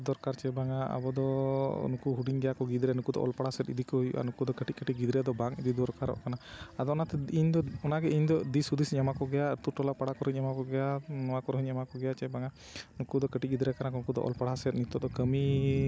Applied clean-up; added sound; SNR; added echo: none; none; none; none.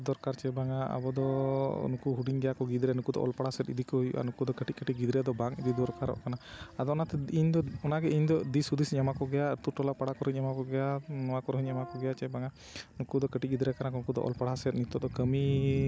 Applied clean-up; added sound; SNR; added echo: none; Brass instrument; 18 dB; none.